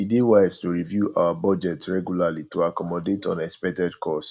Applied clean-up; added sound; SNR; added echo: none; none; none; none.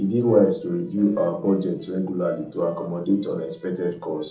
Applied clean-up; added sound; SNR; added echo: neural separator model SepFormer DNS4.